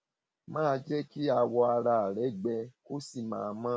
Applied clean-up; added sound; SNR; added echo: none; none; none; none.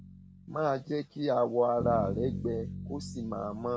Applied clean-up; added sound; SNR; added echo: none; Bass guitar; 8 dB; none.